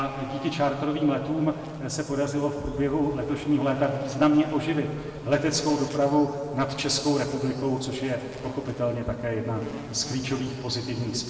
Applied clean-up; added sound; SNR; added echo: none; Insect; 17 dB; reverberation time 2.3 s.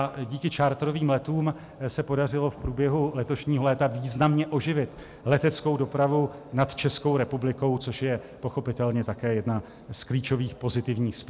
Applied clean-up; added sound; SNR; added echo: none; none; none; none.